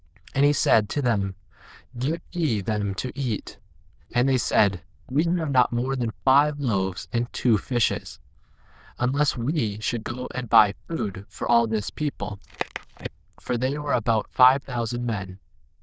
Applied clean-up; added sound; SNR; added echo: neural diffusion model UNIVERSE++.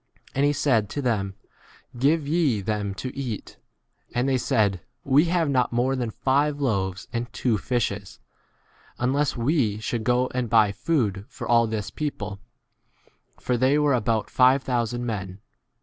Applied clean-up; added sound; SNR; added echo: none; none; none; none.